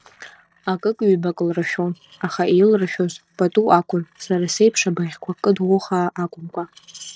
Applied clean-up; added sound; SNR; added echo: neural separator model SepFormer DNS4.